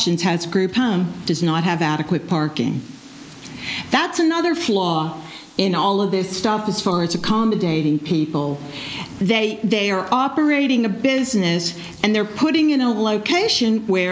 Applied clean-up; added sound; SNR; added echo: neural mask model Resemble Enhance denoiser.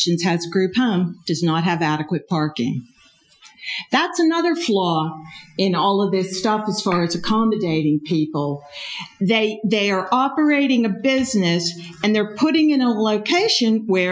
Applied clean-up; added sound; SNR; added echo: classical method Wiener filter.